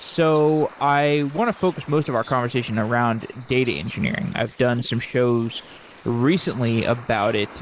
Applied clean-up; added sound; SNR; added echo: neural mask model Resemble Enhance denoiser.